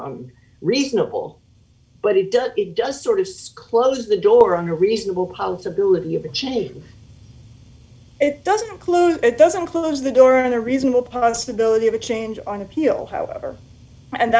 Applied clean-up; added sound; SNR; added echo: none; none; none; none.